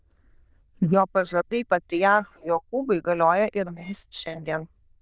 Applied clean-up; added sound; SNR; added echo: neural diffusion model UNIVERSE++.